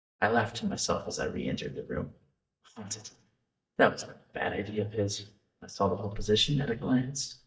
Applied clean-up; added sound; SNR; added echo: neural mask model DeepFilterNet 3.